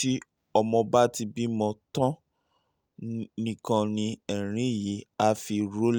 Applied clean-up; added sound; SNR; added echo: none; none; none; none.